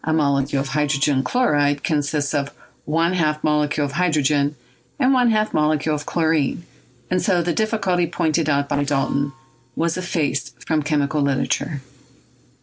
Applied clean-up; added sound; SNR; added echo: neural separator model SepFormer DNS4.